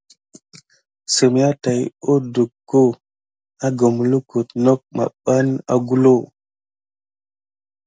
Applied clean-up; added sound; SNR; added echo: none; none; none; none.